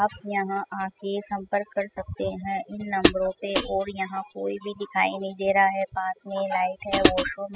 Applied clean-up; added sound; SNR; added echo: classical method spectral subtraction.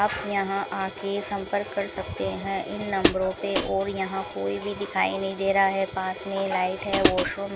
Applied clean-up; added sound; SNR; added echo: none; Hi-hat; 6 dB; none.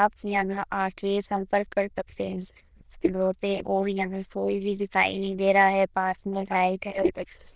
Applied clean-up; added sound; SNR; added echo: neural diffusion model UNIVERSE++.